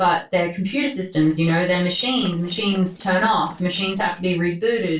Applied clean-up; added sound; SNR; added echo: neural separator model SepFormer DNS4.